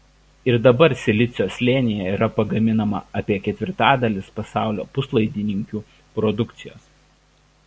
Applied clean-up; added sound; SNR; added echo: none; none; none; none.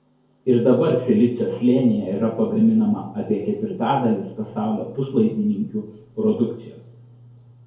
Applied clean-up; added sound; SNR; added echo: none; none; none; reverberation time 2.3 s.